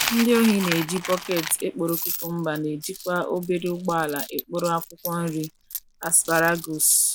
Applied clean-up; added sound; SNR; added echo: none; Coin (dropping); 9 dB; none.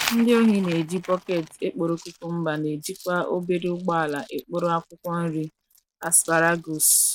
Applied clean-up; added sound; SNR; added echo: neural mask model RNNoise.